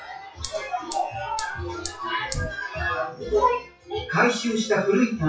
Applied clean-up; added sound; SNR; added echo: classical method WPE with log-MMSE.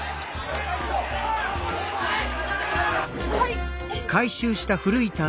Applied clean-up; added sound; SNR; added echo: none; none; none; none.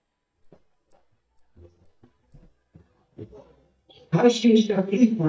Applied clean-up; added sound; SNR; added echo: neural mask model DeepFilterNet 3.